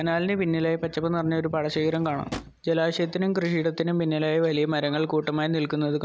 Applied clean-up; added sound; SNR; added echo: none; Drawer open or close; 16 dB; none.